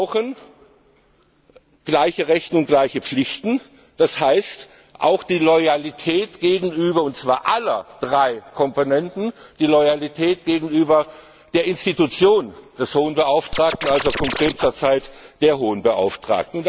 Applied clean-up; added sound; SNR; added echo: none; Scratching (performance technique); 6 dB; none.